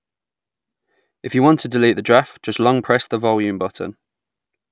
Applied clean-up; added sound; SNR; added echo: none; none; none; none.